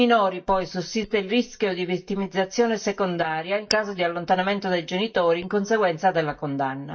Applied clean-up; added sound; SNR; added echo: neural mask model DeepFilterNet 3.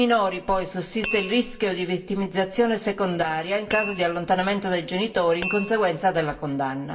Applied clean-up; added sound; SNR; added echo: none; Tap; 8 dB; reverberation time 0.7 s.